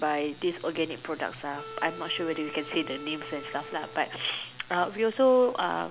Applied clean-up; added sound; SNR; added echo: none; Wind instrument, woodwind instrument; 15 dB; none.